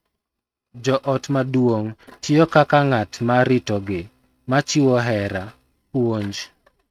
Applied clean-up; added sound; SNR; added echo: neural mask model RNNoise.